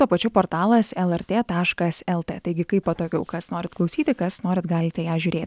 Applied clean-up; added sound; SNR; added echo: none; none; none; none.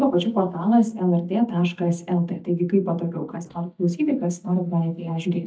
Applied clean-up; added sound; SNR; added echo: neural mask model DeepFilterNet 3.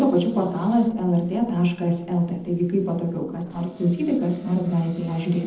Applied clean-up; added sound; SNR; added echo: neural separator model SepFormer DNS4.